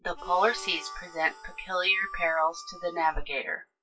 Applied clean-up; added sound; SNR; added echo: classical method WPE with log-MMSE.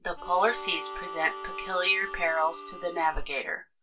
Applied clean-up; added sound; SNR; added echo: none; Harmonica; 11 dB; reverberation time 0.2 s.